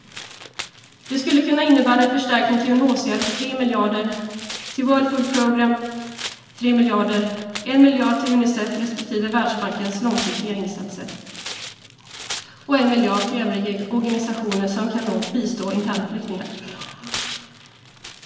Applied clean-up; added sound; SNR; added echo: none; Tearing; 15 dB; reverberation time 1.2 s.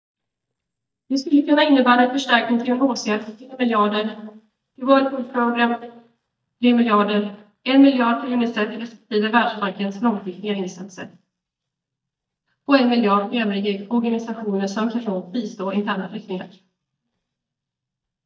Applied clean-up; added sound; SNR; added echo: neural mask model DeepFilterNet 3.